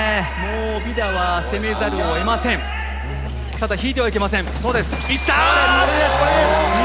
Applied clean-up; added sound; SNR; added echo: none; Musical instrument; 7 dB; none.